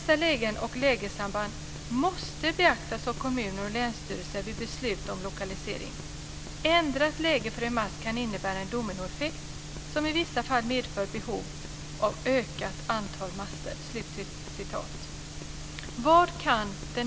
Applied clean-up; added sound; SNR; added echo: none; none; none; none.